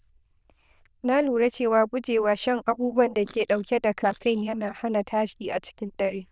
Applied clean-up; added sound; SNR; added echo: neural diffusion model UNIVERSE++.